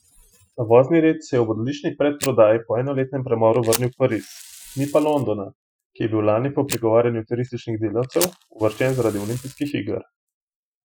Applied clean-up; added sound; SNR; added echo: classical method Wiener filter.